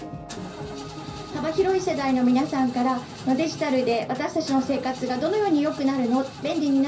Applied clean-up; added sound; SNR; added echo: none; Engine starting / Car; 19 dB; reverberation time 0.5 s.